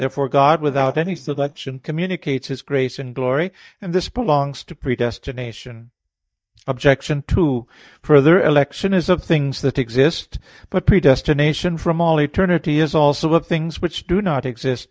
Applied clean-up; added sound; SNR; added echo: neural mask model DeepFilterNet 3.